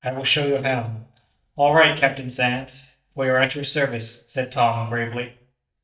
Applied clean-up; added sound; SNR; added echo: neural mask model DeepFilterNet 3.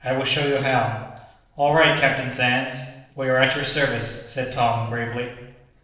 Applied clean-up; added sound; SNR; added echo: neural separator model SepFormer DNS4.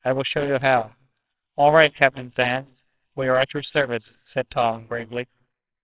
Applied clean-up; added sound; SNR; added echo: neural separator model SepFormer WHAMR!.